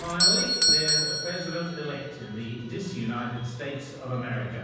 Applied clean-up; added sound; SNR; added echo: none; Doorbell; -4 dB; reverberation time 1.1 s.